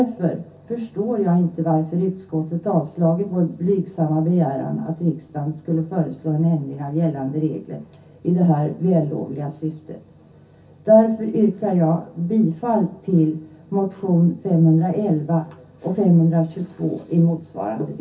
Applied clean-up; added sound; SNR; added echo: none; none; none; reverberation time 0.3 s.